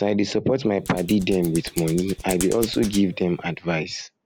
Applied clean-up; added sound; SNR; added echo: none; Hands; 14 dB; none.